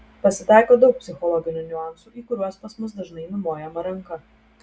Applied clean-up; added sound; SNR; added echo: none; none; none; none.